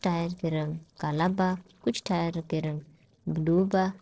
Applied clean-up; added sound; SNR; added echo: neural separator model SepFormer DNS4.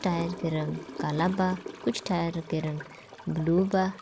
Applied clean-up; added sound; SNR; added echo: none; Toilet flush / Gurgling; 13 dB; none.